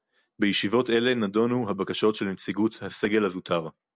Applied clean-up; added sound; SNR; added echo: none; none; none; none.